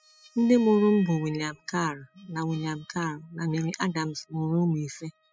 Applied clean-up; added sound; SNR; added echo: classical method spectral subtraction.